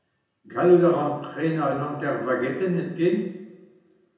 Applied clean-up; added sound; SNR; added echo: none; none; none; reverberation time 0.9 s.